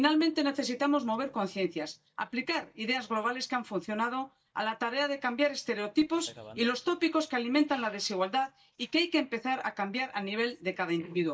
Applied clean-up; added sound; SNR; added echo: neural mask model DeepFilterNet 3.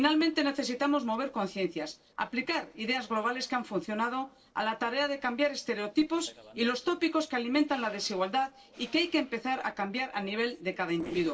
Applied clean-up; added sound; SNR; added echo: neural separator model SepFormer DNS4.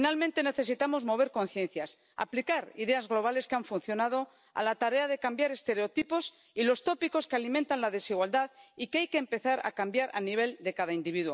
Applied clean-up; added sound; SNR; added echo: none; none; none; none.